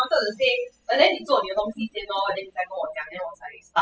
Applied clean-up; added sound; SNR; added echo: classical method spectral subtraction.